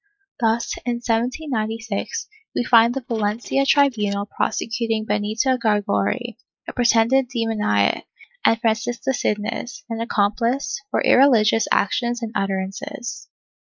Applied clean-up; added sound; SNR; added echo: neural mask model Resemble Enhance denoiser.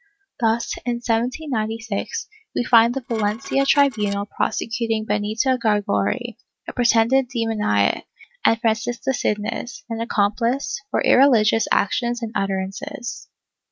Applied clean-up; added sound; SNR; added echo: none; Dishes, pots, and pans; 18 dB; none.